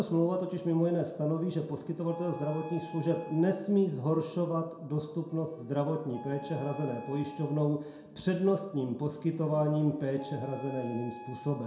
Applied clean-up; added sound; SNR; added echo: none; Wind instrument, woodwind instrument; 18 dB; reverberation time 0.6 s.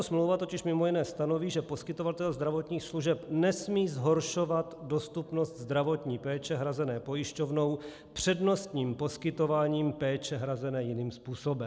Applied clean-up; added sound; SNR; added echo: none; none; none; none.